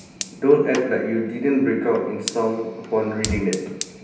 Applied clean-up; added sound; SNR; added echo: none; Fire; 13 dB; reverberation time 0.9 s.